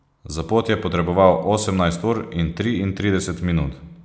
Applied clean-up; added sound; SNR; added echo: none; none; none; none.